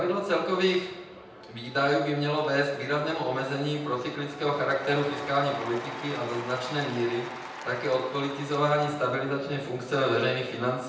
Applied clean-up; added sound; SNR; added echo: none; Applause / Crowd / Cheering; 14 dB; reverberation time 0.9 s.